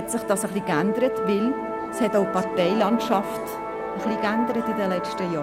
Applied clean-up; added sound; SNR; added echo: none; Musical instrument; 4 dB; none.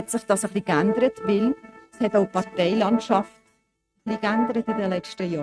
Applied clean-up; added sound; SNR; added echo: neural mask model RNNoise.